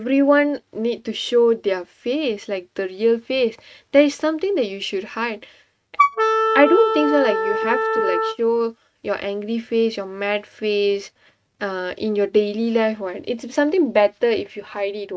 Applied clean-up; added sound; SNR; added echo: neural mask model RNNoise.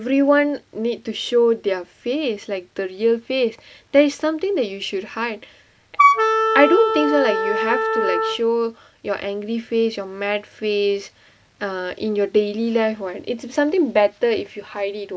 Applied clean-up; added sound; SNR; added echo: none; Wind instrument, woodwind instrument; -2 dB; none.